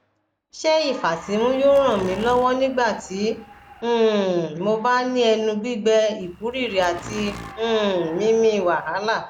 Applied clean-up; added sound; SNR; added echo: none; Applause / Cheering + Insect; 18 dB; none.